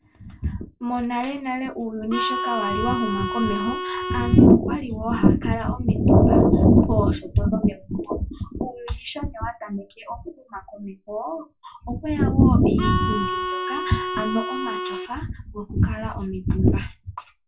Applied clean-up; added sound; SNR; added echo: none; Harmonica; 5 dB; reverberation time 0.2 s.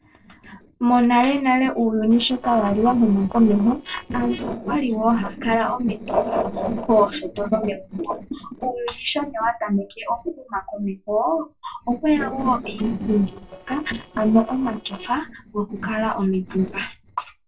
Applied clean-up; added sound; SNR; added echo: neural separator model SepFormer DNS4.